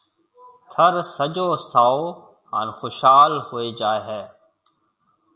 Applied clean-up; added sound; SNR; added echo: none; none; none; none.